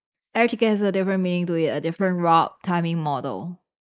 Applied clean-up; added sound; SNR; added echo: neural mask model Resemble Enhance denoiser.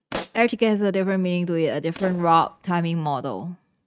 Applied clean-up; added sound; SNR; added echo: neural mask model RNNoise.